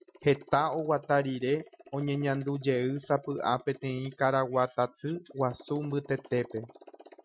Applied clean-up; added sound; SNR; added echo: classical method Wiener filter.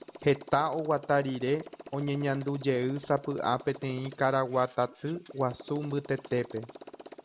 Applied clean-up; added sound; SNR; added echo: none; Motorcycle; 17 dB; none.